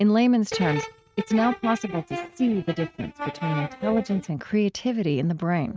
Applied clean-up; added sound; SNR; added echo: neural mask model RNNoise.